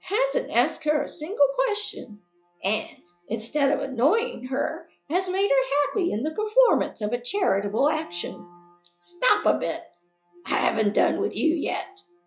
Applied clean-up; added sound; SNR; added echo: classical method log-MMSE.